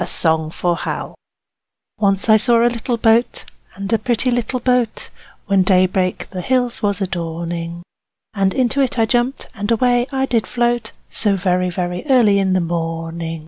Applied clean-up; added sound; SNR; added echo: none; none; none; none.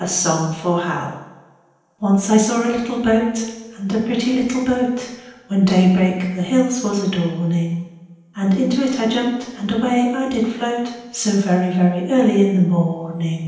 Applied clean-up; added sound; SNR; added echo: none; none; none; reverberation time 0.9 s.